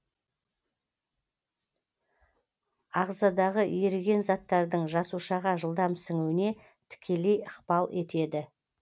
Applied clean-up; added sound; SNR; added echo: none; none; none; none.